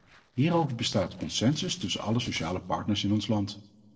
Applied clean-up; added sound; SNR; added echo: neural separator model SepFormer DNS4.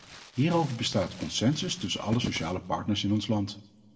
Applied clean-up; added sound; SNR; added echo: none; Crumpling, crinkling; 14 dB; reverberation time 0.7 s.